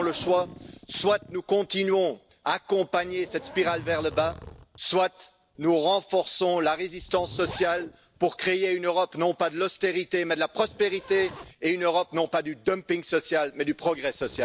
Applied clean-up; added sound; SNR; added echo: none; Zipper (clothing); 19 dB; none.